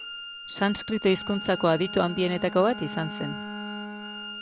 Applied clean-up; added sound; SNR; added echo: none; Bowed string instrument + Bowed string instrument; 9 dB; none.